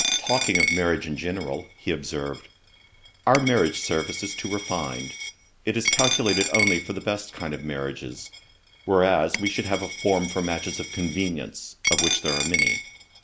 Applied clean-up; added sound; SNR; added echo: none; Coin (dropping); 3 dB; none.